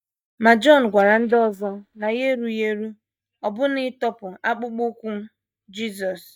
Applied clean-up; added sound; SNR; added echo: neural mask model DeepFilterNet 3.